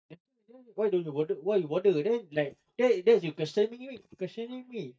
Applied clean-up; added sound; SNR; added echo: neural mask model DeepFilterNet 3.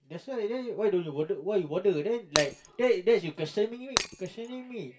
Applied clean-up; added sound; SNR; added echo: none; Shatter; 3 dB; reverberation time 0.2 s.